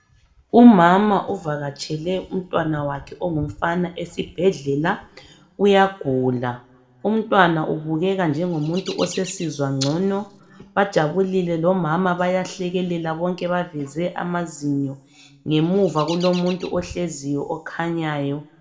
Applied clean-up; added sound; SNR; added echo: none; Chirp, tweet; 19 dB; reverberation time 1.1 s.